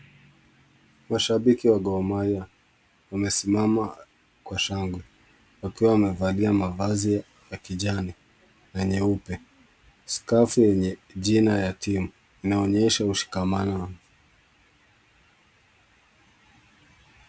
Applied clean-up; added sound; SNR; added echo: none; none; none; none.